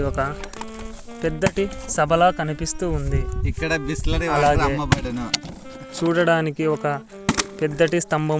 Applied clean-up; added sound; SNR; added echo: none; Wind instrument, woodwind instrument; 17 dB; none.